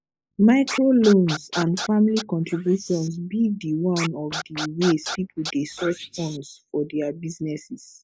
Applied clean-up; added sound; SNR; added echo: neural mask model Resemble Enhance denoiser.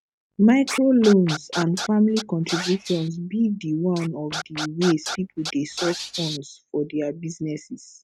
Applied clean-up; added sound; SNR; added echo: neural mask model RNNoise.